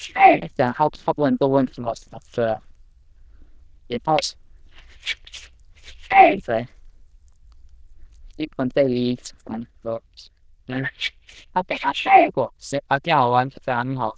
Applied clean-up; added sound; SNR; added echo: neural diffusion model UNIVERSE++.